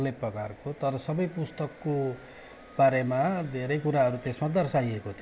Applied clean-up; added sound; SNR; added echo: none; none; none; none.